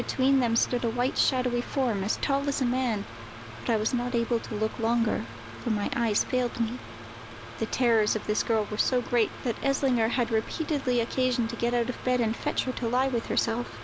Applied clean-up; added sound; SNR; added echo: none; Mechanical fan; 13 dB; none.